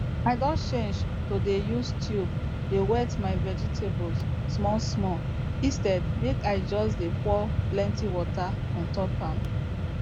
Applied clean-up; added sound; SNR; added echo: none; Mechanisms; -2 dB; none.